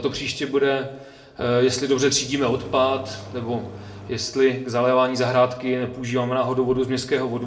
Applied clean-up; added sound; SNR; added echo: none; Engine starting; 18 dB; reverberation time 0.5 s.